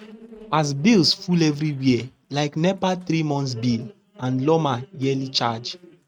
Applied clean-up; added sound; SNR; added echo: neural mask model RNNoise.